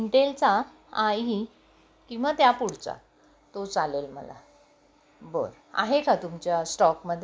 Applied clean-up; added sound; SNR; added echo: none; none; none; none.